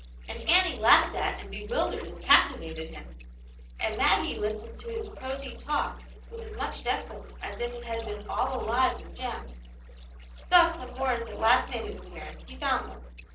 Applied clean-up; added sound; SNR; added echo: neural separator model SepFormer DNS4.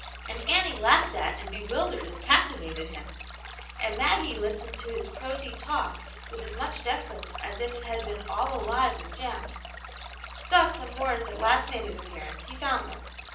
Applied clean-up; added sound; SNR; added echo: none; Stream; 13 dB; reverberation time 0.6 s.